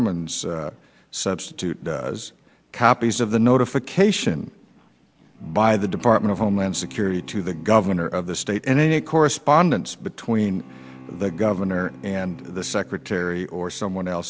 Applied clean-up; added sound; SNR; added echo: none; Bowed string instrument; 20 dB; none.